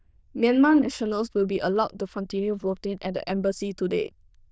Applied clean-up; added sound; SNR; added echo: neural diffusion model UNIVERSE++.